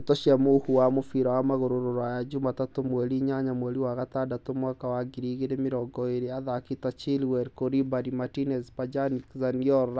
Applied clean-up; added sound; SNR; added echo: none; none; none; none.